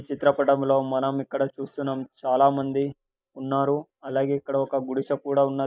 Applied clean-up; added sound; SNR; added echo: neural mask model Resemble Enhance denoiser.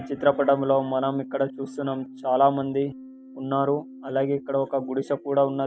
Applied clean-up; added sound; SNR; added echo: none; Keyboard (musical); 17 dB; none.